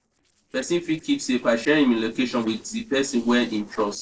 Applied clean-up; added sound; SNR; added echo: neural separator model SepFormer DNS4.